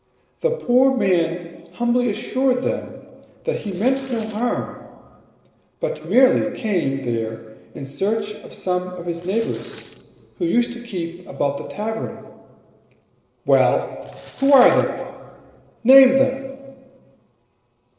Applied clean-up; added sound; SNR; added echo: neural separator model SepFormer DNS4.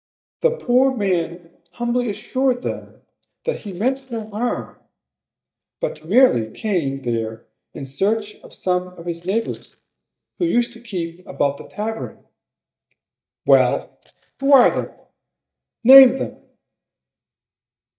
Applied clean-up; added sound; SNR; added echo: neural mask model DeepFilterNet 3.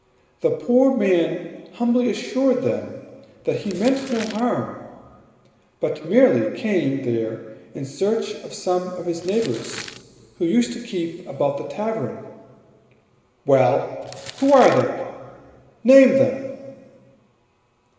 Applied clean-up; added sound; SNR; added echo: none; Crumpling, crinkling; 19 dB; reverberation time 2.1 s.